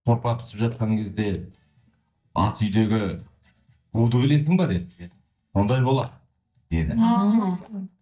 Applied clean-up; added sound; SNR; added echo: neural mask model DeepFilterNet 3.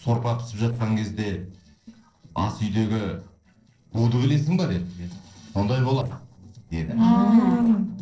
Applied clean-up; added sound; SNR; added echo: neural separator model SepFormer DNS4.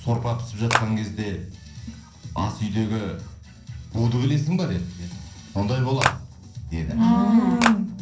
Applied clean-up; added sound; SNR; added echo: none; Clapping; -1 dB; reverberation time 0.6 s.